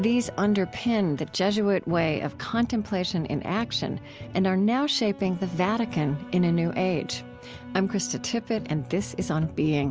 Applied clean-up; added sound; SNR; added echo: none; none; none; none.